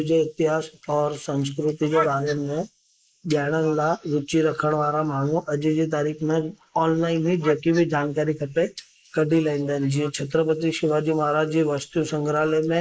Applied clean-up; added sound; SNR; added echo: neural mask model Resemble Enhance denoiser.